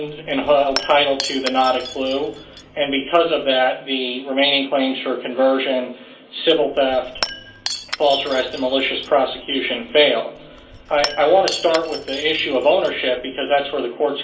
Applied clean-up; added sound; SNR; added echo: none; Shatter / Crushing; 13 dB; reverberation time 0.3 s.